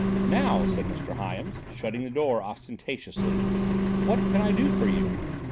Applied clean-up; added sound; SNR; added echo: none; Engine; -4 dB; none.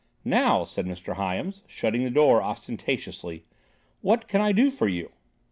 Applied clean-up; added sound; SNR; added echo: none; none; none; none.